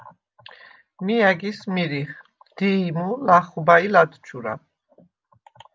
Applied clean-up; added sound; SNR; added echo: none; none; none; none.